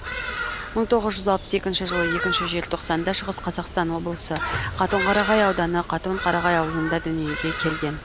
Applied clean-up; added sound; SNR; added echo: none; Bird vocalization, bird call, bird song; 6 dB; none.